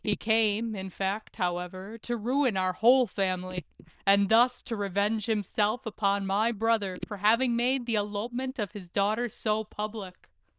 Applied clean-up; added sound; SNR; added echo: neural diffusion model UNIVERSE++.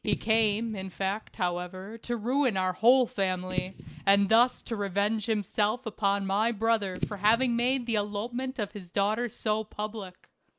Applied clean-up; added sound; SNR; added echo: none; Fireworks / Boom; 15 dB; none.